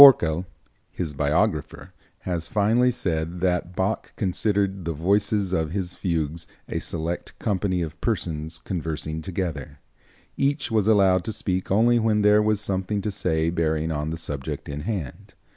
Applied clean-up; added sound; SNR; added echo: none; none; none; none.